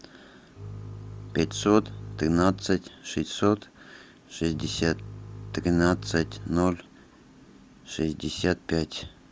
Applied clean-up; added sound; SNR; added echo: none; Bowed string instrument; 13 dB; none.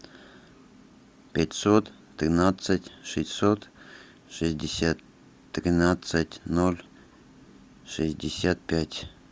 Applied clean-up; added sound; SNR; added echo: none; none; none; none.